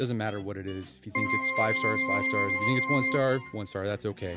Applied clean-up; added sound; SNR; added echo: none; Keyboard (musical); -2 dB; none.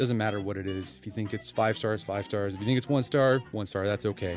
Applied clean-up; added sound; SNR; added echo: none; none; none; none.